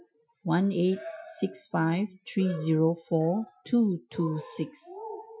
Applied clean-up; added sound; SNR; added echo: classical method Wiener filter.